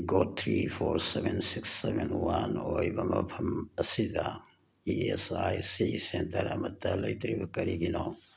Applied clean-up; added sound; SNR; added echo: none; none; none; none.